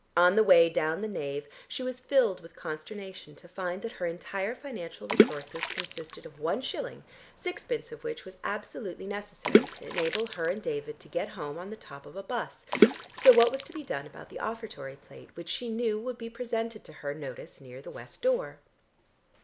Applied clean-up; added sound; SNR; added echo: none; Water / Splash, splatter; 0 dB; none.